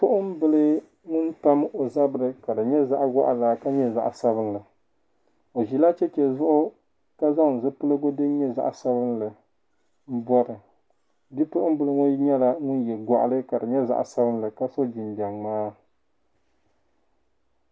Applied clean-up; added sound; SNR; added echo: none; none; none; none.